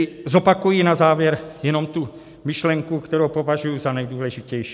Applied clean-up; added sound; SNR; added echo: none; none; none; none.